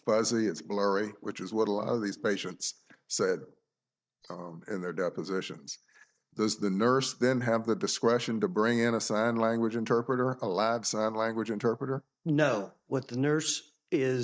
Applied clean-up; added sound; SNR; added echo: neural mask model DeepFilterNet 3.